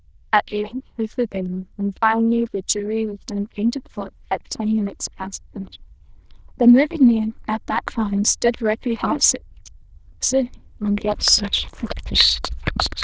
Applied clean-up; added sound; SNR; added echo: neural diffusion model UNIVERSE++.